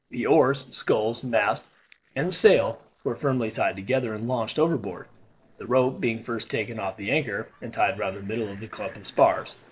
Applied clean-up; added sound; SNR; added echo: neural separator model SepFormer DNS4.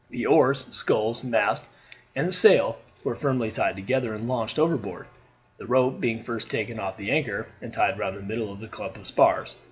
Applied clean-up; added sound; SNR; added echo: none; none; none; none.